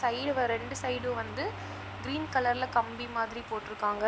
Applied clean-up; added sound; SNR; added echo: none; Bowed string instrument; 14 dB; none.